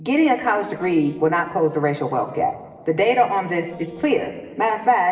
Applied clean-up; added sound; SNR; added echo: neural separator model SepFormer DNS4.